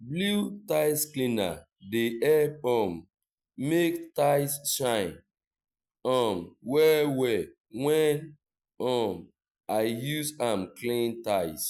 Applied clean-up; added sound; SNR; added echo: none; none; none; none.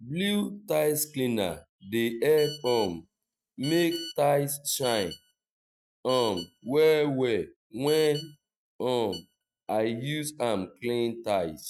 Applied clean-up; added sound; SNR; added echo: neural mask model RNNoise.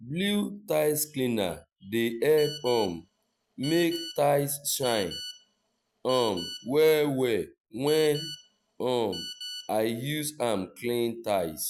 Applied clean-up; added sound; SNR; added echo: none; Telephone; 13 dB; none.